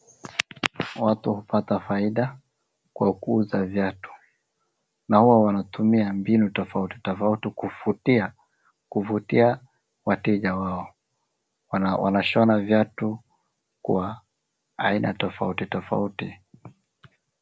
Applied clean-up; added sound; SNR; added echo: none; none; none; none.